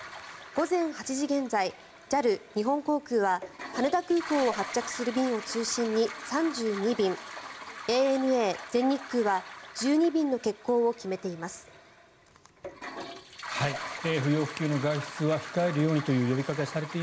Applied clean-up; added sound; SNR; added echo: none; Toilet flush; 13 dB; none.